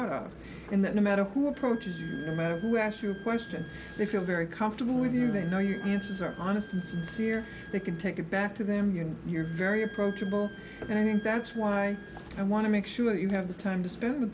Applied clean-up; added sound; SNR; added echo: none; Wind instrument, woodwind instrument; 19 dB; none.